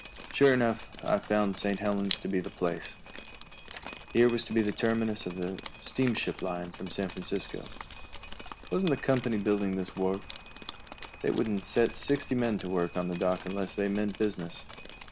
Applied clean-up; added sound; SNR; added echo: none; Drip; 14 dB; none.